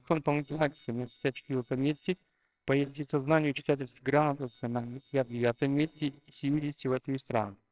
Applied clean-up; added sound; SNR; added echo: neural separator model SepFormer WHAMR!.